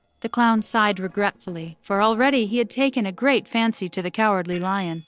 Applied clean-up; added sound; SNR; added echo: neural separator model SepFormer DNS4.